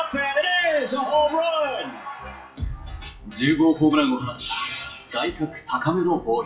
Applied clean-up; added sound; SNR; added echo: classical method WPE with log-MMSE.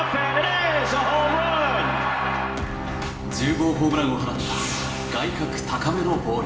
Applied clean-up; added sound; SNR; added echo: none; Organ; 8 dB; reverberation time 2.5 s.